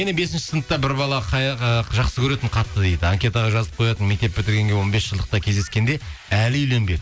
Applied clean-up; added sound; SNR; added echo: none; none; none; none.